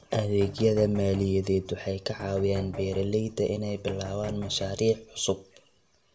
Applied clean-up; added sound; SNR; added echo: none; Knock; 16 dB; reverberation time 0.2 s.